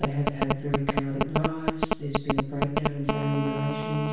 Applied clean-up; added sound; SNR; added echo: none; Telephone; 0 dB; reverberation time 0.9 s.